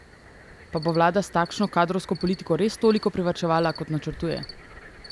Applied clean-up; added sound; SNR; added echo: none; Cricket; 18 dB; none.